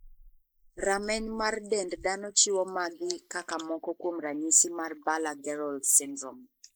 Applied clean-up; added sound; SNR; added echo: neural mask model Resemble Enhance denoiser.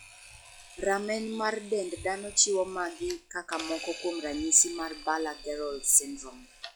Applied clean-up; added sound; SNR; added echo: classical method log-MMSE.